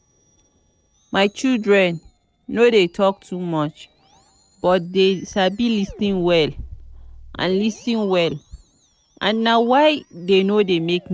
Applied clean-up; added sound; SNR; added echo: neural separator model SepFormer DNS4.